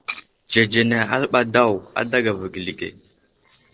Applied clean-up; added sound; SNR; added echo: neural separator model SepFormer DNS4.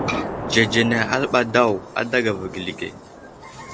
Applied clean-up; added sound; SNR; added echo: none; Thunder / Rain; 10 dB; none.